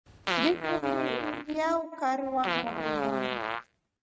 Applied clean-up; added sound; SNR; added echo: neural mask model RNNoise.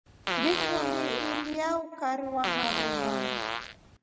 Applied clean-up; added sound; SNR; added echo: none; Fart; -1 dB; none.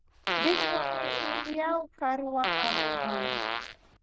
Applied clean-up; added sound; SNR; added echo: neural diffusion model UNIVERSE++.